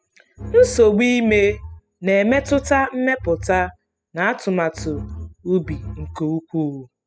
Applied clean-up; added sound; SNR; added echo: classical method spectral subtraction.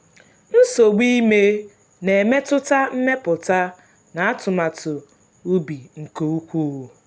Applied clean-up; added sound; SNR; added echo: none; none; none; none.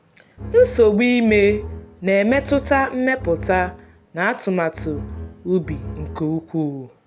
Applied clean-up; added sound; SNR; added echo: none; Bowed string instrument; 12 dB; none.